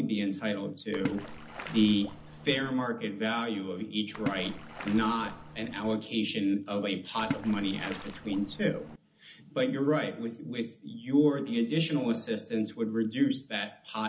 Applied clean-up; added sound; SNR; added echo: none; Splash, splatter; 10 dB; reverberation time 0.4 s.